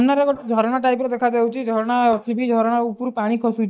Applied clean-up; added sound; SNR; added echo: neural mask model DeepFilterNet 3.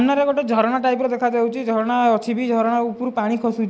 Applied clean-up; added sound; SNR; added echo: none; none; none; none.